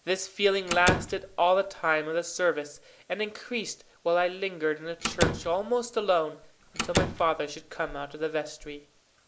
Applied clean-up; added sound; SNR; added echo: none; Slam; 3 dB; none.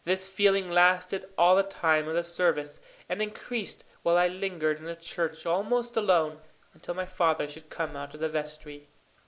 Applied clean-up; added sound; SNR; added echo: none; none; none; none.